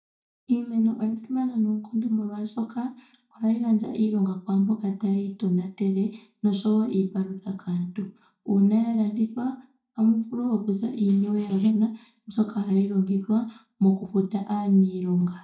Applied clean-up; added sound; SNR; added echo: neural mask model DeepFilterNet 3.